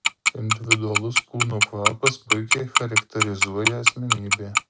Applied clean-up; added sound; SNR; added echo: none; Tick-tock; -5 dB; none.